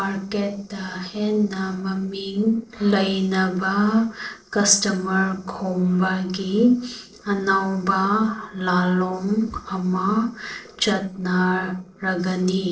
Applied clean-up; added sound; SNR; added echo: neural separator model SepFormer DNS4.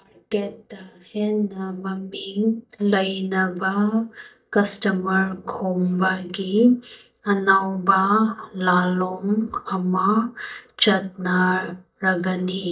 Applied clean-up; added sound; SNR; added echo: neural mask model DeepFilterNet 3.